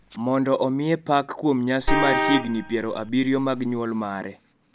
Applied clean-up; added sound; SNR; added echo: none; Vehicle horn, car horn, honking; 2 dB; none.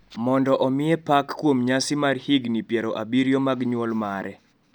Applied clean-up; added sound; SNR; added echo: none; none; none; none.